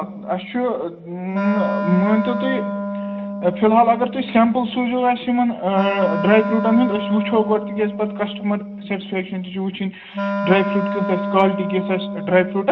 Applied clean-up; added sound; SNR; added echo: none; Wind instrument, woodwind instrument; 6 dB; reverberation time 2.0 s.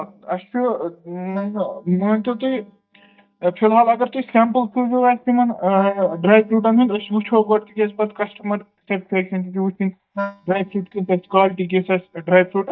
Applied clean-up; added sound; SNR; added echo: neural mask model DeepFilterNet 3.